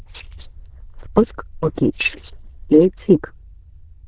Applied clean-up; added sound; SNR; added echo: neural diffusion model UNIVERSE++.